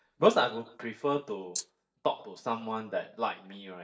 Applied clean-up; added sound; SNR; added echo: neural mask model DeepFilterNet 3.